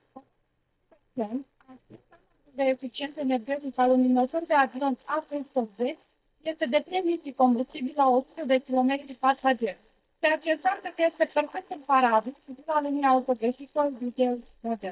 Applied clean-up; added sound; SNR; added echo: neural mask model DeepFilterNet 3.